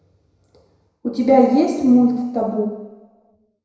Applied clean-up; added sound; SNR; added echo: none; none; none; reverberation time 1.0 s.